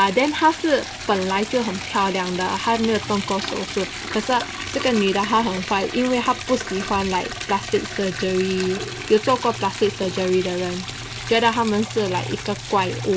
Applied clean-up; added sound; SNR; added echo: none; Liquid; 9 dB; none.